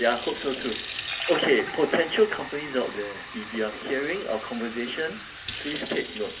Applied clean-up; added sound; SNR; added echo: none; Fill (with liquid) / Sink (filling or washing); 8 dB; reverberation time 0.3 s.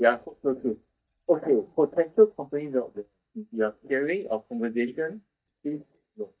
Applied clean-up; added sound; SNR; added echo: neural mask model DeepFilterNet 3.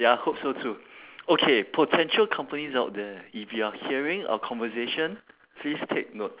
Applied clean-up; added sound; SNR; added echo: none; none; none; none.